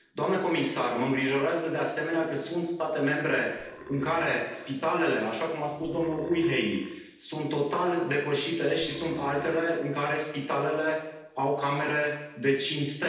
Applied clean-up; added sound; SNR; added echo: neural separator model SepFormer DNS4.